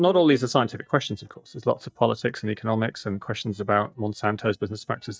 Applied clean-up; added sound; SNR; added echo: neural mask model DeepFilterNet 3.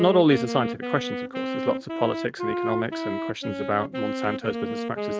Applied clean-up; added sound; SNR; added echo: neural mask model RNNoise.